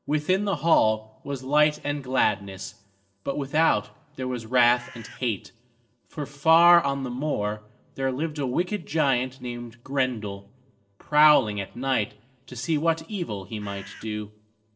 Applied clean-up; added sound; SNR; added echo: neural separator model SepFormer DNS4.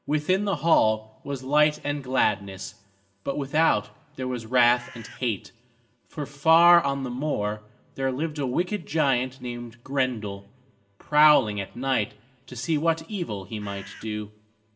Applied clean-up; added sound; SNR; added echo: none; Bird; 17 dB; reverberation time 0.4 s.